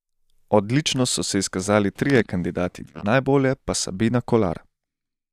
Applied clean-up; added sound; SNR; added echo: neural mask model DeepFilterNet 3.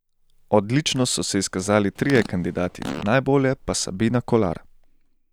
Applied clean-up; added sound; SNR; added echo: none; Fart; 14 dB; none.